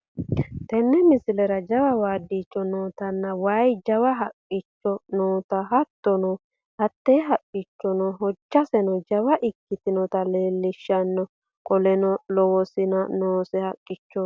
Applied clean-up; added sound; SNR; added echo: none; none; none; none.